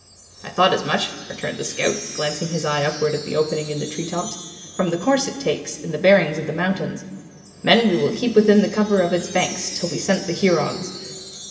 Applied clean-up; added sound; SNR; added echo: none; Wind chime; 16 dB; reverberation time 2.6 s.